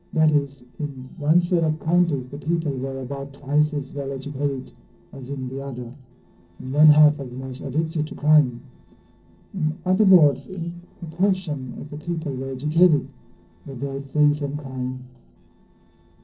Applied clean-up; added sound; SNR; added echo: neural separator model SepFormer DNS4.